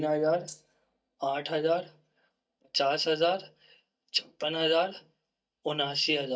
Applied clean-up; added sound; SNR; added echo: neural mask model DeepFilterNet 3.